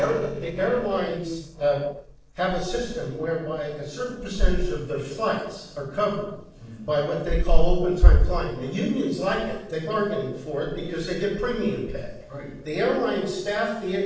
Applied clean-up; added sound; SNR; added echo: neural separator model SepFormer DNS4.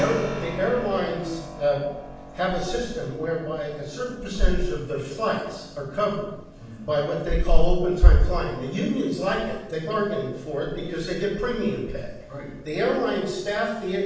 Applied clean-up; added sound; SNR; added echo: none; Keyboard (musical); 18 dB; reverberation time 0.7 s.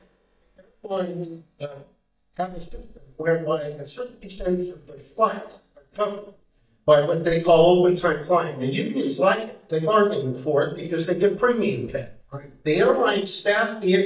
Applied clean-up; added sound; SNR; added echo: neural mask model DeepFilterNet 3.